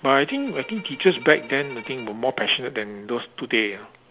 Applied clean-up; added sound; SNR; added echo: none; Bowed string instrument; 18 dB; none.